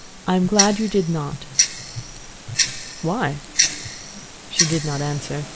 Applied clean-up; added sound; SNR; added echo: none; Tick-tock; 1 dB; none.